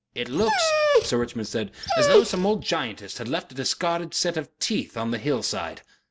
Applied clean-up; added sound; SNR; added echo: none; Dog; -3 dB; none.